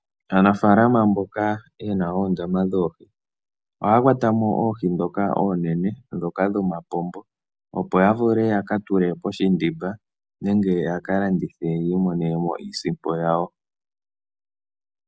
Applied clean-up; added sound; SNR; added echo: none; none; none; none.